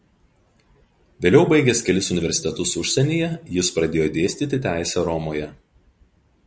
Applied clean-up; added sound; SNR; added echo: none; none; none; none.